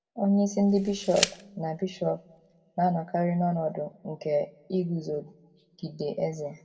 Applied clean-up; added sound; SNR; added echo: none; Tick; 8 dB; reverberation time 0.8 s.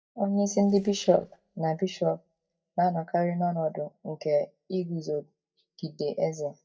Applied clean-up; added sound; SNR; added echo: neural mask model DeepFilterNet 3.